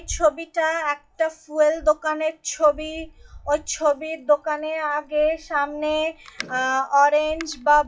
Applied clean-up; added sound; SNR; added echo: classical method WPE with log-MMSE.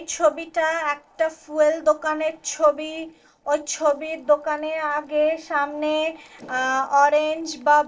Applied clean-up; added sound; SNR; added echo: neural separator model SepFormer DNS4.